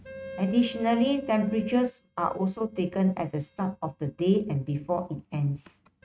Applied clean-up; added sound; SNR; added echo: neural mask model RNNoise.